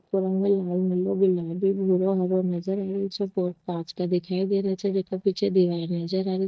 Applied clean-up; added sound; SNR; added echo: neural mask model DeepFilterNet 3.